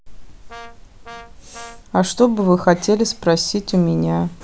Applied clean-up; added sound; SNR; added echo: none; Brass instrument; 19 dB; none.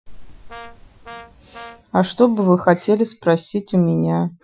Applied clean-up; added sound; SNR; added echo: classical method Wiener filter.